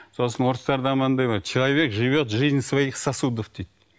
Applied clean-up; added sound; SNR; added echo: none; none; none; none.